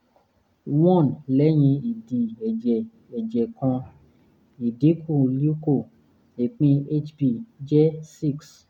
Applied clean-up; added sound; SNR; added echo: none; none; none; none.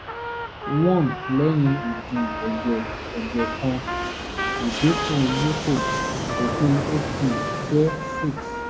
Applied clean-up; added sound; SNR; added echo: none; Fixed-wing aircraft, airplane + Trumpet; 4 dB; none.